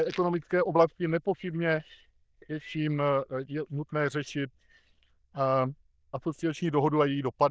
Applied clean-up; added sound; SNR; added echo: neural diffusion model UNIVERSE++.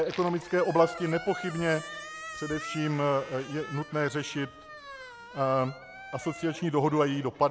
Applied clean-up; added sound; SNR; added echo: none; Squeak; 14 dB; none.